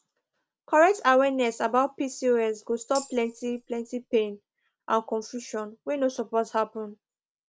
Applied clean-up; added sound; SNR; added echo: none; Tambourine; 18 dB; none.